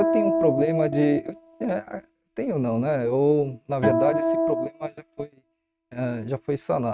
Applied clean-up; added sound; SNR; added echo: neural mask model RNNoise.